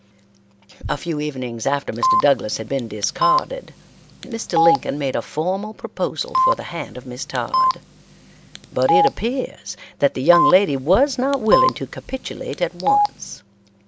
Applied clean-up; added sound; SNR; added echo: none; Telephone; 0 dB; none.